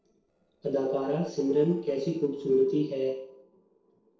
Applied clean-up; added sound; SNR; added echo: neural separator model SepFormer DNS4.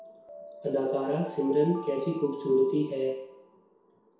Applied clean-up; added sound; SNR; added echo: none; Alarm; 17 dB; reverberation time 0.7 s.